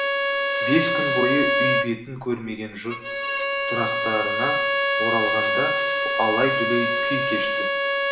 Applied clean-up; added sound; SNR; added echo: none; Bowed string instrument; -4 dB; reverberation time 0.7 s.